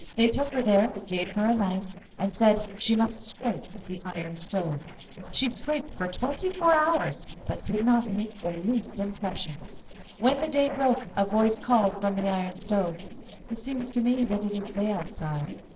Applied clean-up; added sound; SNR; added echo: neural separator model SepFormer DNS4.